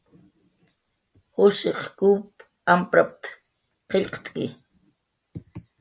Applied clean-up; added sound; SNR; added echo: none; none; none; none.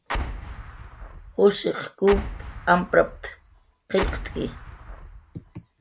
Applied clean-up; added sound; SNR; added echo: none; Explosion; 8 dB; none.